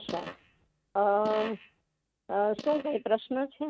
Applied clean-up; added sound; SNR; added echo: neural mask model RNNoise.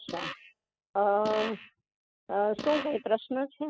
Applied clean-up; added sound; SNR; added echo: classical method spectral subtraction.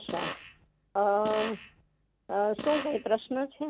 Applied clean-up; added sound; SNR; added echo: none; Fart; 11 dB; none.